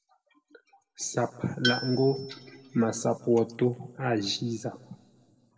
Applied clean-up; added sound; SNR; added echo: none; Tools; 9 dB; reverberation time 1.1 s.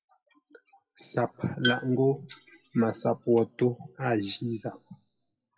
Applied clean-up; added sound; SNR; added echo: classical method WPE with log-MMSE.